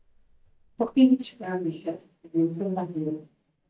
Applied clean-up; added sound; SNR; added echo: neural mask model DeepFilterNet 3.